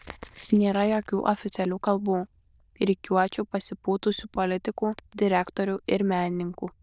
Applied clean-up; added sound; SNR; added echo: neural diffusion model UNIVERSE++.